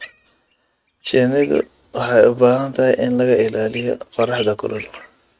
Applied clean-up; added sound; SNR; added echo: neural mask model RNNoise.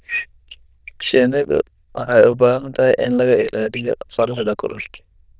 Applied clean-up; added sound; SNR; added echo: neural diffusion model UNIVERSE++.